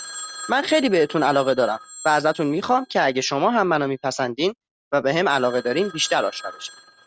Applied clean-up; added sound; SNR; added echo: neural mask model RNNoise.